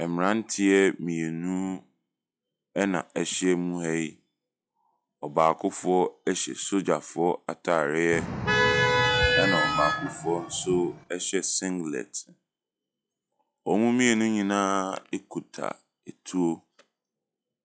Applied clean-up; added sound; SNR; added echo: classical method log-MMSE.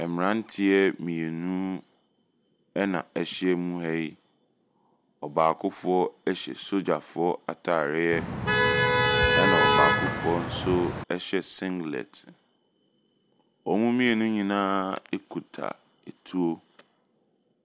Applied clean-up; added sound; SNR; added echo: none; Motor vehicle (road); -5 dB; none.